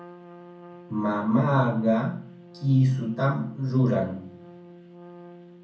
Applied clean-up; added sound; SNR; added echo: none; Trumpet; 20 dB; reverberation time 0.6 s.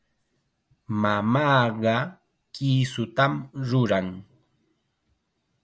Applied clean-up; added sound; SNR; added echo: none; none; none; none.